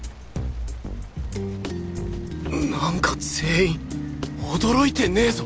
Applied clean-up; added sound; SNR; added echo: none; none; none; none.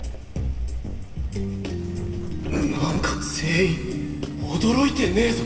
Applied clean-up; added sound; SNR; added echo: none; Zipper (clothing); 12 dB; reverberation time 2.1 s.